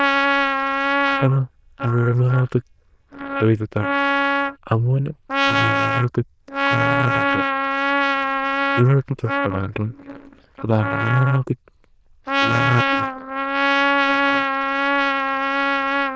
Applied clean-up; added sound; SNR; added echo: neural diffusion model UNIVERSE++.